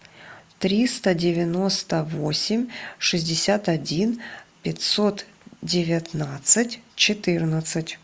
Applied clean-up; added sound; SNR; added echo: none; none; none; none.